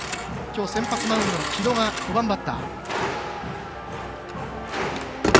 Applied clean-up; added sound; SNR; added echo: none; Telephone; 3 dB; none.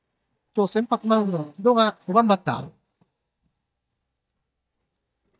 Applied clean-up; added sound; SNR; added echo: neural mask model DeepFilterNet 3.